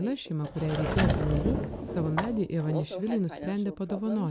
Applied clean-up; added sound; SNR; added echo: none; Sliding door / Wood; 1 dB; none.